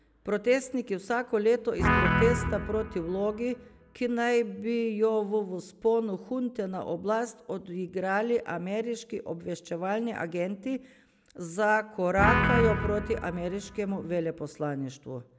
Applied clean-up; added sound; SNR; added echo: none; Guitar; 0 dB; none.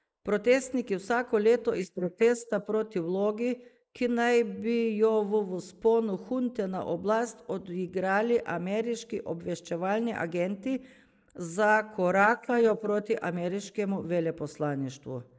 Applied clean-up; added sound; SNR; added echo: neural mask model Resemble Enhance denoiser.